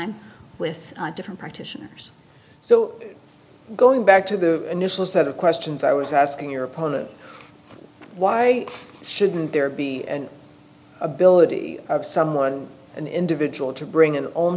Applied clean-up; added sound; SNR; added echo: none; none; none; none.